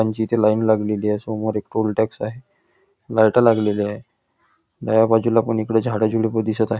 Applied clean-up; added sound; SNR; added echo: none; none; none; none.